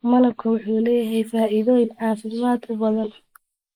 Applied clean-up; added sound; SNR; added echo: neural mask model Resemble Enhance denoiser.